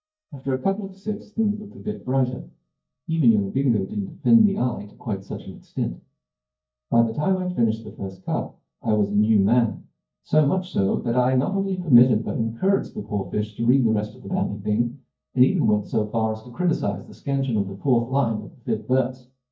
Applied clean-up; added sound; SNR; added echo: neural mask model DeepFilterNet 3.